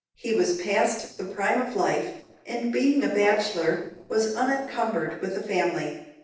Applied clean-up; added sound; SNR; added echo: neural separator model SepFormer DNS4.